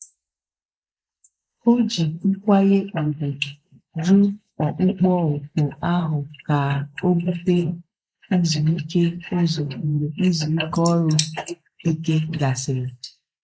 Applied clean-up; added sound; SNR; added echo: neural mask model Resemble Enhance denoiser.